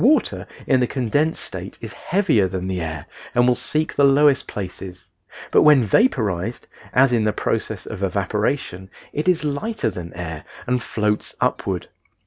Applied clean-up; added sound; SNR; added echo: none; none; none; none.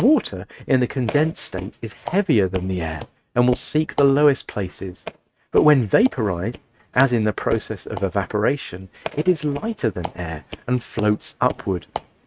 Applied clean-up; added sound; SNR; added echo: neural mask model RNNoise.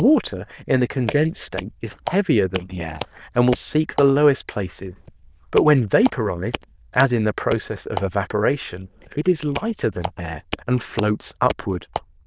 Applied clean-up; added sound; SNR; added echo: neural diffusion model UNIVERSE++.